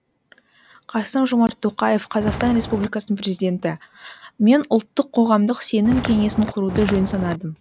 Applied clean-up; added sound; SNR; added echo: none; Walk, footsteps; 7 dB; none.